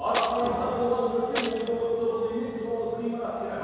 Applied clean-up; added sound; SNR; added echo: none; Shatter; 7 dB; reverberation time 1.9 s.